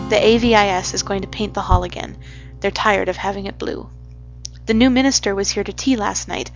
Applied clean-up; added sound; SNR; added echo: none; Strum; 19 dB; none.